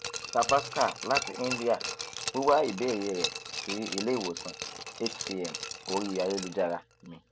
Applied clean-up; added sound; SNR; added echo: none; Glass; 7 dB; none.